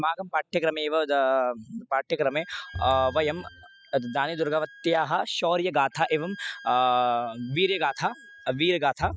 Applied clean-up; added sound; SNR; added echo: classical method spectral subtraction.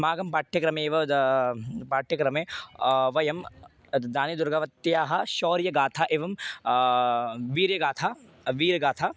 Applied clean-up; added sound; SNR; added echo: none; none; none; none.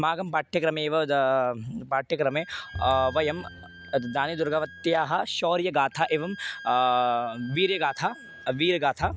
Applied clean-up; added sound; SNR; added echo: none; Bowed string instrument + Wind instrument, woodwind instrument; 17 dB; none.